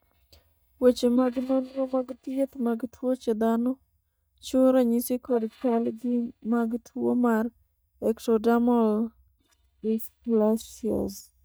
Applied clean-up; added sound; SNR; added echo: neural mask model DeepFilterNet 3.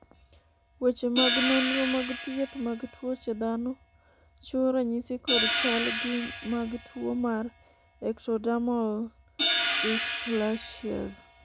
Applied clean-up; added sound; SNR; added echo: none; Hi-hat; -3 dB; none.